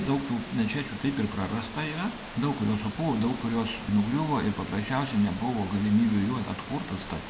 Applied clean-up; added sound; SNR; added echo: none; Water; 13 dB; reverberation time 0.7 s.